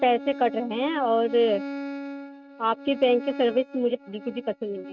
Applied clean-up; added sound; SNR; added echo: neural mask model RNNoise.